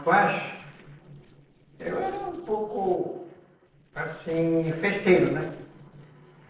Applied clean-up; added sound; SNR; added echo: neural separator model SepFormer DNS4.